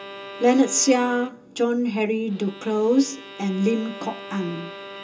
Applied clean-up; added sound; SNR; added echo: none; Bowed string instrument; 16 dB; reverberation time 0.2 s.